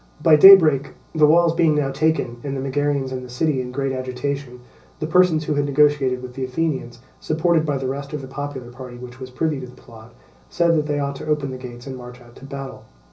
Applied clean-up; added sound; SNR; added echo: none; none; none; reverberation time 0.5 s.